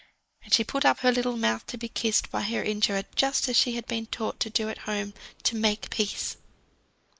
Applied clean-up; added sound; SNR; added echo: neural mask model Resemble Enhance denoiser.